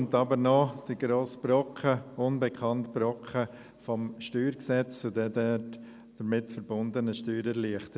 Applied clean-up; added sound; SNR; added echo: none; none; none; none.